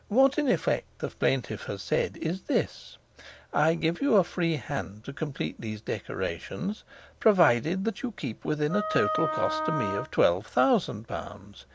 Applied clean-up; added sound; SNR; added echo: none; Wind instrument, woodwind instrument; 3 dB; none.